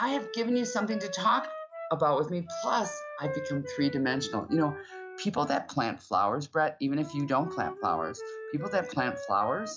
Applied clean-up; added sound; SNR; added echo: classical method log-MMSE.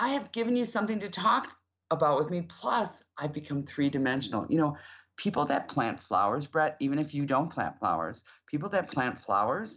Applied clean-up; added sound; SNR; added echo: none; none; none; none.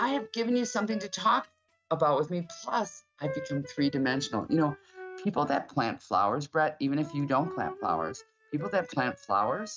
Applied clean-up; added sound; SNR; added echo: neural mask model RNNoise.